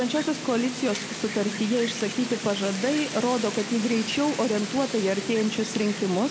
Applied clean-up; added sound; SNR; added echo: none; Wind; 9 dB; none.